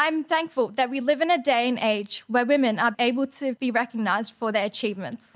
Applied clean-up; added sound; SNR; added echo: none; none; none; none.